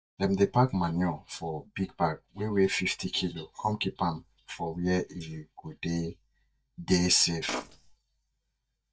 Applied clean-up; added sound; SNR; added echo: neural mask model DeepFilterNet 3.